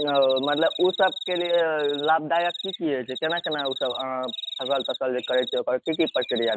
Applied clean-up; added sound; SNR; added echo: neural mask model RNNoise.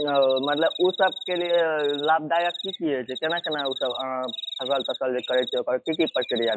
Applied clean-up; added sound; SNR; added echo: classical method log-MMSE.